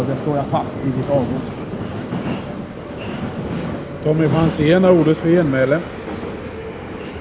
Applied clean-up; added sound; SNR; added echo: none; Subway, metro, underground; 6 dB; none.